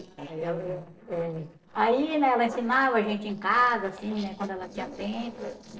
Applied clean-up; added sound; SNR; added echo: neural separator model SepFormer DNS4.